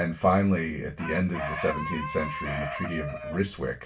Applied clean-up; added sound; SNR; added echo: none; Chicken, rooster; 7 dB; reverberation time 0.2 s.